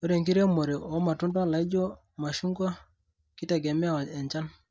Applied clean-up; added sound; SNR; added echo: neural mask model DeepFilterNet 3.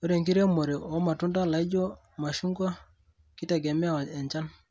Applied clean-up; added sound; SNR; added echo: none; none; none; none.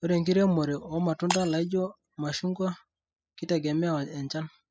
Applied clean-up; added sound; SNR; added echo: classical method spectral subtraction.